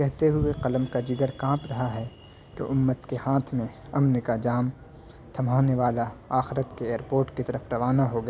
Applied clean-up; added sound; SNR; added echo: none; none; none; none.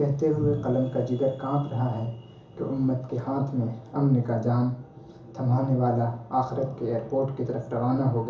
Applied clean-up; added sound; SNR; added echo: none; none; none; reverberation time 0.7 s.